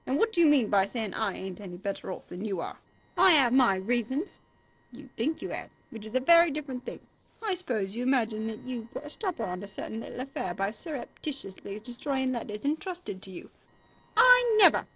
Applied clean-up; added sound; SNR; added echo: neural separator model SepFormer DNS4.